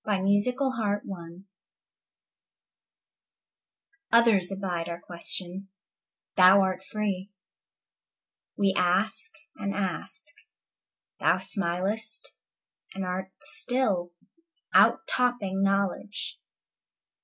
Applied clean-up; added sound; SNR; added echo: none; none; none; none.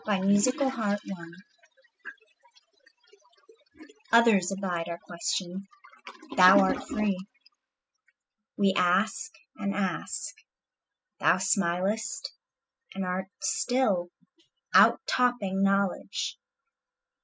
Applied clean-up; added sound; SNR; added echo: classical method spectral subtraction.